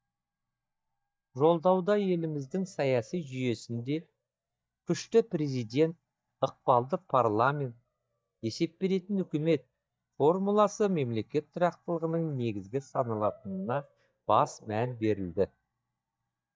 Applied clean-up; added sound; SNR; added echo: neural mask model DeepFilterNet 3.